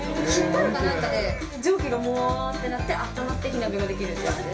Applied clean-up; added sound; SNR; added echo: none; none; none; reverberation time 0.3 s.